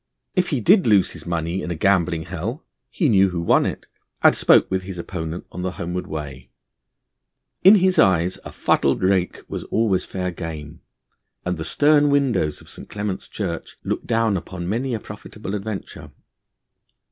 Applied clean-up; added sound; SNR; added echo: none; none; none; none.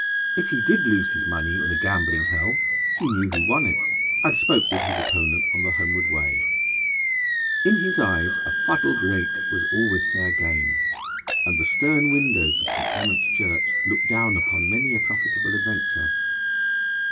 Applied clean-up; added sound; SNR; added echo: none; Animal; -4 dB; reverberation time 2.5 s.